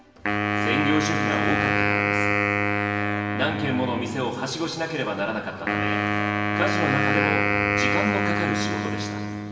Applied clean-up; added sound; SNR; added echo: none; Wind instrument, woodwind instrument; -4 dB; reverberation time 2.5 s.